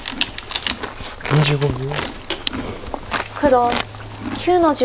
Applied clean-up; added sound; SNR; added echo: none; Livestock, farm animals, working animals; 7 dB; none.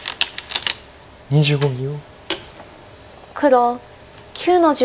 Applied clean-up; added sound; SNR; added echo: none; none; none; none.